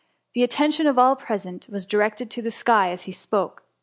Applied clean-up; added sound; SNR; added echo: none; none; none; none.